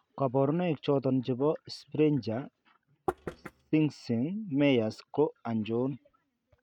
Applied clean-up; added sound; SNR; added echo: neural mask model RNNoise.